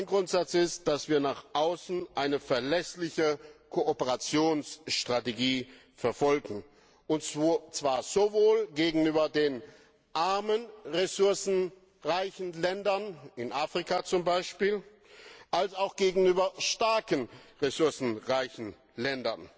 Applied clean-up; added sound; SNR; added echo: none; none; none; none.